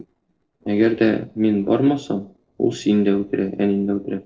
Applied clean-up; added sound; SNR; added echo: neural separator model SepFormer DNS4.